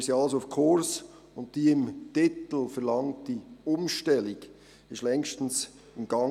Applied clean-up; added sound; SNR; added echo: none; none; none; none.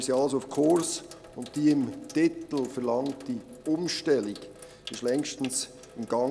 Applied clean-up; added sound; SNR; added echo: none; Sink (filling or washing); 19 dB; none.